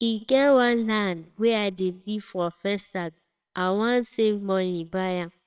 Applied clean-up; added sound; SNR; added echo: neural separator model SepFormer WHAMR!.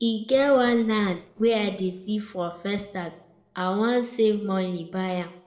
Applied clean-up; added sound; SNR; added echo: neural separator model SepFormer DNS4.